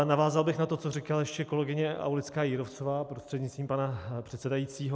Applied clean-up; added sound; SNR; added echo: none; none; none; none.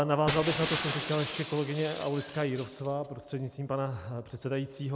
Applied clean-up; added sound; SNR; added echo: none; Shatter; 5 dB; none.